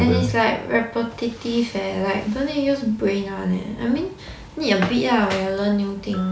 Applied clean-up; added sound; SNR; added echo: none; none; none; none.